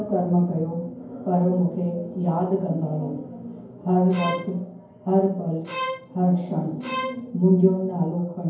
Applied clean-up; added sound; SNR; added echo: none; Bowed string instrument; 9 dB; reverberation time 0.9 s.